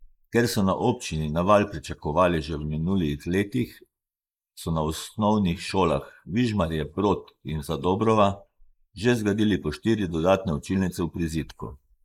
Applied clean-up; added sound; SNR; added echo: neural mask model Resemble Enhance denoiser.